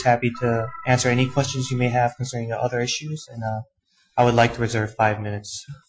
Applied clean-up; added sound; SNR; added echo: classical method Wiener filter.